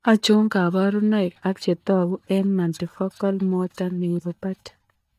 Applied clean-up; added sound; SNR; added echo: neural mask model DeepFilterNet 3.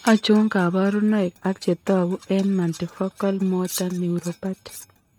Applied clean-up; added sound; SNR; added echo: neural mask model RNNoise.